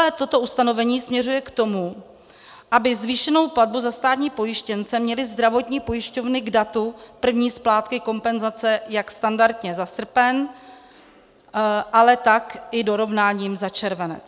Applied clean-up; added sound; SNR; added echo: none; none; none; none.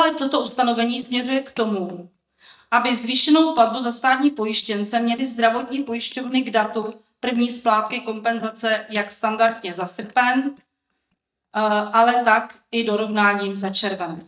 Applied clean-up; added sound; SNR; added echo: neural mask model DeepFilterNet 3.